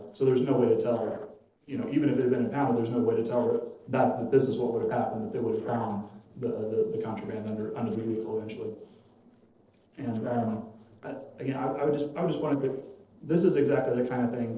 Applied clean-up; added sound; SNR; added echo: neural separator model SepFormer DNS4.